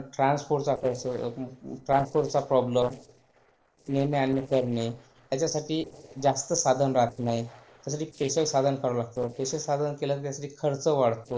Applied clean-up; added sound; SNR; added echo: neural separator model SepFormer DNS4.